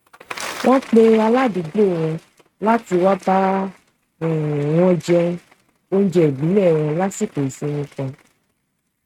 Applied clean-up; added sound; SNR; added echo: neural mask model RNNoise.